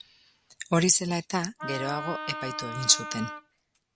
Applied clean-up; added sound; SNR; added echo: none; Wind instrument, woodwind instrument; 8 dB; none.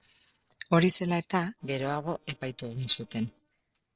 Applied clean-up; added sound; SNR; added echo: neural separator model SepFormer DNS4.